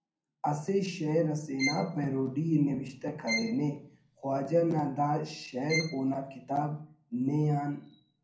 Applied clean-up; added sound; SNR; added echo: none; Bowed string instrument; 8 dB; reverberation time 0.6 s.